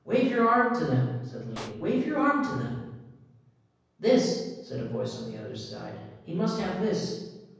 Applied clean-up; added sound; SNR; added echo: none; Explosion; 19 dB; reverberation time 1.1 s.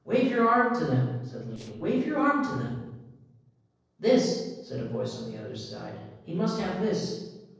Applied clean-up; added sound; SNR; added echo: neural separator model SepFormer DNS4.